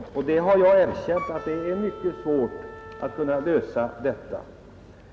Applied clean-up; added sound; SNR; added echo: none; Wind instrument, woodwind instrument; 15 dB; none.